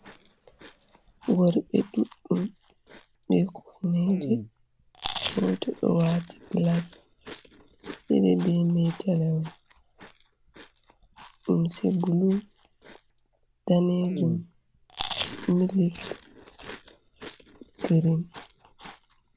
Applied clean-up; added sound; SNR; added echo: none; Chewing, mastication; 9 dB; none.